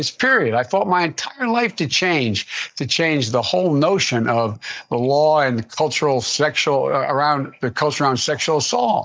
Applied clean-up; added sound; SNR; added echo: neural mask model DeepFilterNet 3.